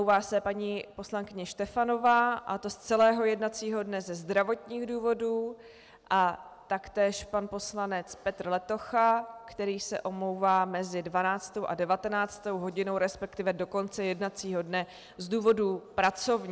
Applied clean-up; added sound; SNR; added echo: none; none; none; none.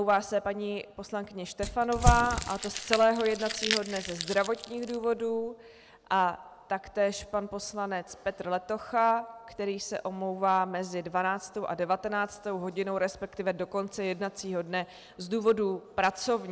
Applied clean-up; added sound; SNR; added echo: none; Crumpling, crinkling / Crushing; 3 dB; none.